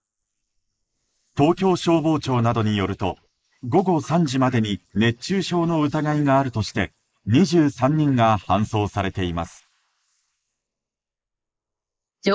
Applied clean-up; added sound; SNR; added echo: neural mask model Resemble Enhance denoiser.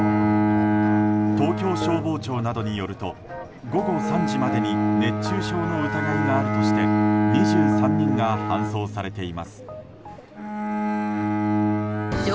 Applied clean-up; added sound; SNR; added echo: none; Bowed string instrument; -5 dB; none.